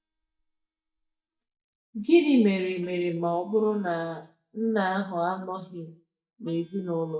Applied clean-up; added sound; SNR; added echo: neural mask model DeepFilterNet 3.